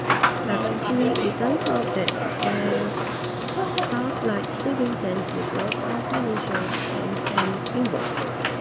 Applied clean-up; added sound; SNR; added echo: none; Sink (filling or washing) / Water tap, faucet / Water; -3 dB; none.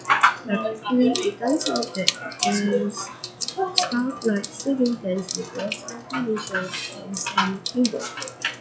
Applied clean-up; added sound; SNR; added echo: classical method log-MMSE.